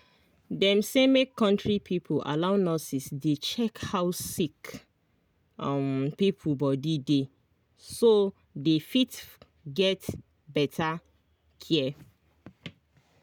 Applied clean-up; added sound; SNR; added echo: none; none; none; none.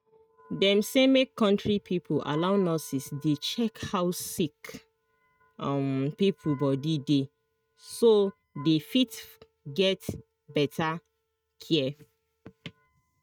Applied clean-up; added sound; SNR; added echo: neural mask model RNNoise.